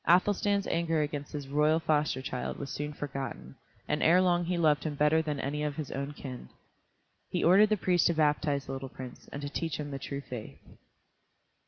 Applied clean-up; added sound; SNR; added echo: none; none; none; none.